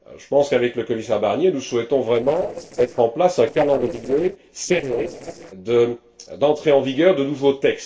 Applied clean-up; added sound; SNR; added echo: neural separator model SepFormer DNS4.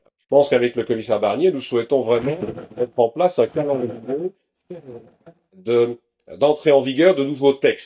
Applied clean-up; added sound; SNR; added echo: neural mask model DeepFilterNet 3.